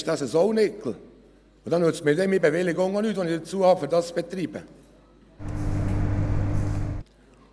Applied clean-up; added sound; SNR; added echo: none; Microwave oven; -1 dB; none.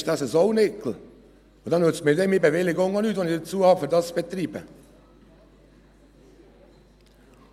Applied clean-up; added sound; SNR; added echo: none; none; none; none.